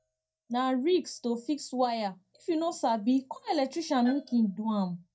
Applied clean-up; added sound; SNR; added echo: neural mask model DeepFilterNet 3.